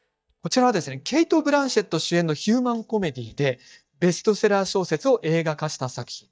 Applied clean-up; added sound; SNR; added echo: neural mask model DeepFilterNet 3.